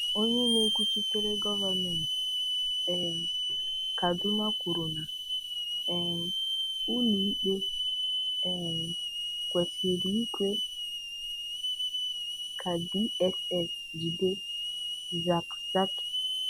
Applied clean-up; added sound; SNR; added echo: none; Hiss / Alarm; -2 dB; none.